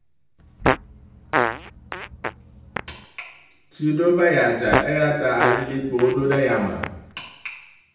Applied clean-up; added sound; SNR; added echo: none; Fart; 4 dB; reverberation time 0.8 s.